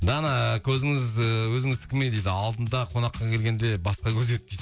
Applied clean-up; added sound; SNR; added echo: none; none; none; none.